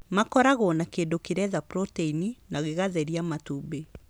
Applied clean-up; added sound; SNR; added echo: none; none; none; none.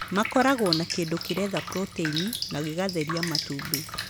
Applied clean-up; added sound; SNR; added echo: none; Drip; 6 dB; none.